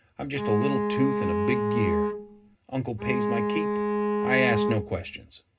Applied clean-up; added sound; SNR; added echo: none; Bowed string instrument; -3 dB; reverberation time 0.2 s.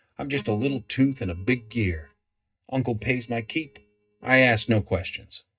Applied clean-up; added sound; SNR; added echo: neural mask model DeepFilterNet 3.